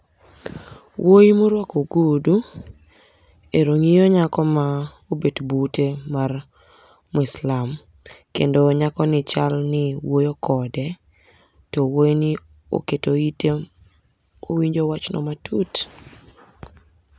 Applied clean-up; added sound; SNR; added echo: none; none; none; none.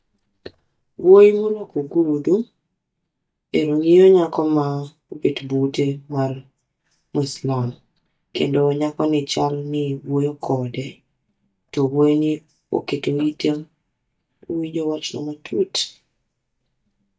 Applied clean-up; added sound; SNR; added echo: neural mask model DeepFilterNet 3.